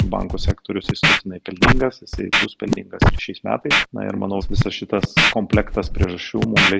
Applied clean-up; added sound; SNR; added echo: none; Scratching (performance technique); -4 dB; none.